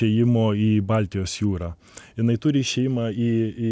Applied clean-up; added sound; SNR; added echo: none; none; none; none.